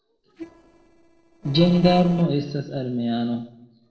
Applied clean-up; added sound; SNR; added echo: neural separator model SepFormer DNS4.